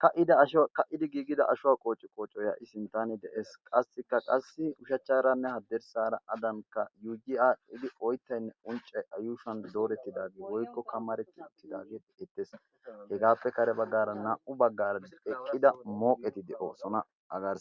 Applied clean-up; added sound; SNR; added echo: none; none; none; none.